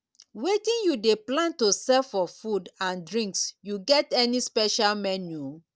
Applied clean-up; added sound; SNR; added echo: none; none; none; none.